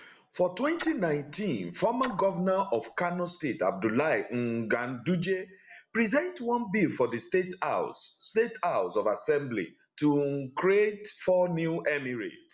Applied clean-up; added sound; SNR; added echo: none; Splash, splatter; 17 dB; none.